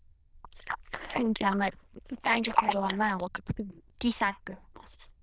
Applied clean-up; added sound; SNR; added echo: neural diffusion model UNIVERSE++.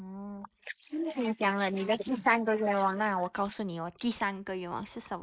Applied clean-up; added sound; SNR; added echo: neural mask model Resemble Enhance denoiser.